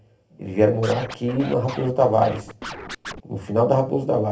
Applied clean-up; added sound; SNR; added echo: none; Scratching (performance technique); 13 dB; reverberation time 0.3 s.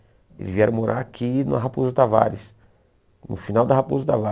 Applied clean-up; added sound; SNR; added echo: none; none; none; none.